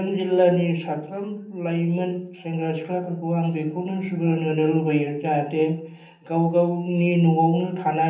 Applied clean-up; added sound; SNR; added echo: none; none; none; reverberation time 0.6 s.